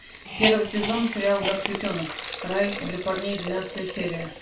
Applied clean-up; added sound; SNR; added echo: none; Hiss; 5 dB; reverberation time 0.3 s.